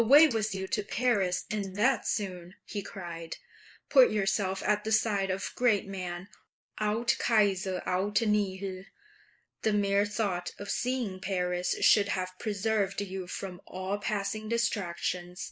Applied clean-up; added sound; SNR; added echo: neural mask model Resemble Enhance denoiser.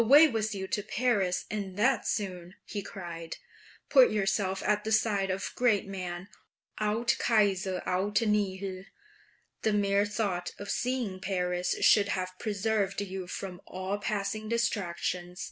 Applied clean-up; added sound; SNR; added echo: none; none; none; none.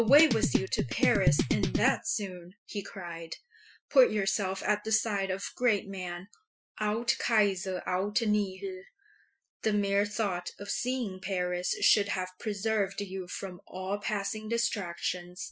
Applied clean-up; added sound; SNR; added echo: classical method Wiener filter.